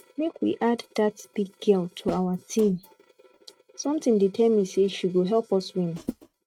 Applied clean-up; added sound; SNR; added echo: neural mask model RNNoise.